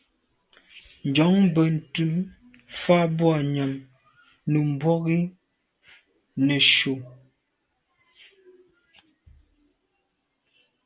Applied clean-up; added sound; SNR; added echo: none; none; none; none.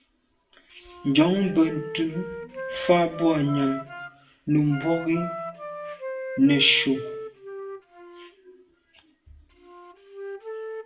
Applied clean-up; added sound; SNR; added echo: none; Wind instrument, woodwind instrument; 11 dB; reverberation time 0.4 s.